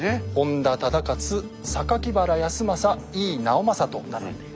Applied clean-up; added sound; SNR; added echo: none; none; none; none.